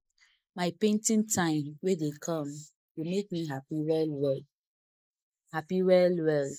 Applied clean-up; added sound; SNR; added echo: neural mask model Resemble Enhance denoiser.